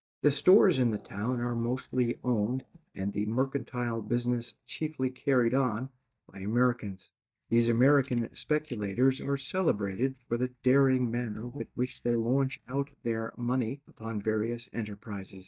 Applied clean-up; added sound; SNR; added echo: neural mask model DeepFilterNet 3.